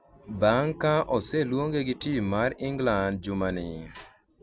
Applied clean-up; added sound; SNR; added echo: none; none; none; none.